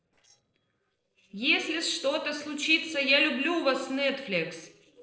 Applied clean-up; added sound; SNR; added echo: neural separator model SepFormer DNS4.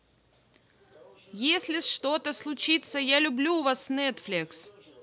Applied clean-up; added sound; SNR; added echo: none; none; none; none.